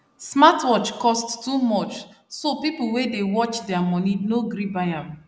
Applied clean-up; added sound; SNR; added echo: none; none; none; none.